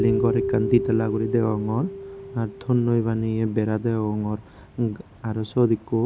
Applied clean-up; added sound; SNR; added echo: none; Keyboard (musical); 8 dB; none.